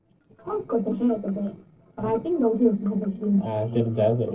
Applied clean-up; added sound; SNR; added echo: neural separator model SepFormer DNS4.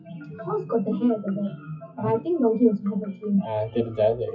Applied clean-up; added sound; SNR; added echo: classical method WPE with log-MMSE.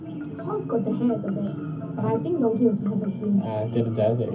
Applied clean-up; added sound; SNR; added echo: none; Marimba, xylophone; 10 dB; reverberation time 0.3 s.